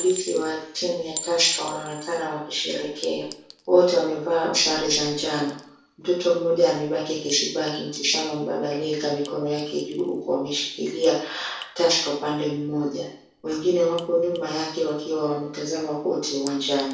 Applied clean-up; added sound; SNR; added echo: none; Chink, clink; 18 dB; reverberation time 0.6 s.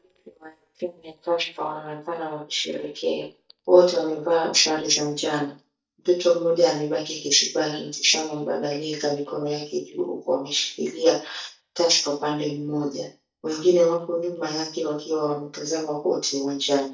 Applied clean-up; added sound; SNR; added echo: neural mask model DeepFilterNet 3.